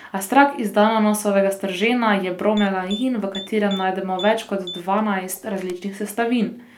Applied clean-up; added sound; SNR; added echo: none; Typing; 18 dB; none.